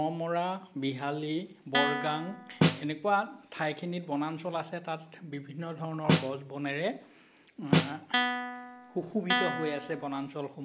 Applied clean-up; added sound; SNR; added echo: none; Guitar + Snare drum; -3 dB; none.